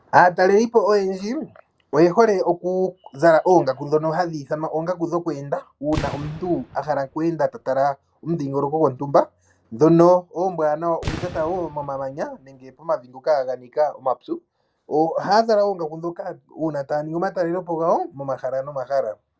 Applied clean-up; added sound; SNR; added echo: none; Fireworks; 14 dB; none.